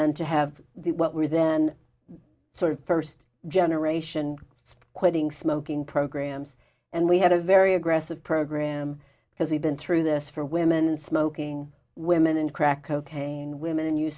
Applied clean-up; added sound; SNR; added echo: none; none; none; none.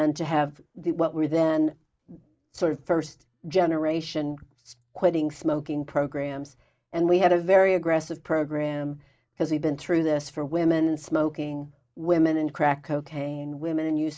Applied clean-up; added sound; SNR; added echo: neural mask model Resemble Enhance denoiser.